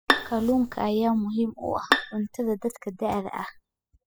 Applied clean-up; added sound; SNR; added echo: classical method spectral subtraction.